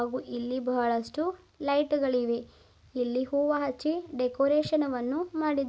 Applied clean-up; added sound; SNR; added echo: none; none; none; none.